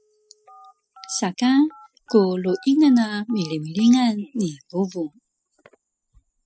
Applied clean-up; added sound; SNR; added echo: classical method spectral subtraction.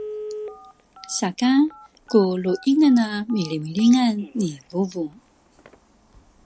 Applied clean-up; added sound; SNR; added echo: none; Telephone; 19 dB; none.